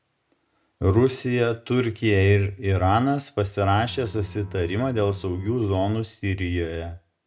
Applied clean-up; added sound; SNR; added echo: none; Bowed string instrument; 20 dB; none.